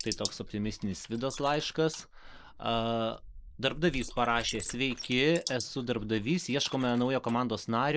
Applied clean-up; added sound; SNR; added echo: neural mask model Resemble Enhance denoiser.